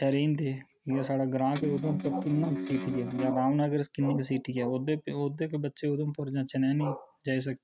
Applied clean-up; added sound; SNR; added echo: neural mask model RNNoise.